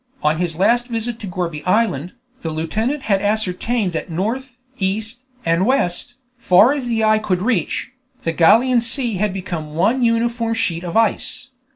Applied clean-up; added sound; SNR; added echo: none; none; none; none.